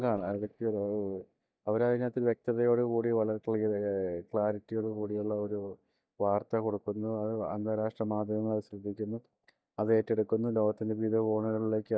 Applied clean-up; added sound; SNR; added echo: neural mask model DeepFilterNet 3.